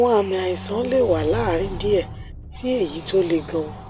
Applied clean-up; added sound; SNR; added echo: none; Squeak; 11 dB; none.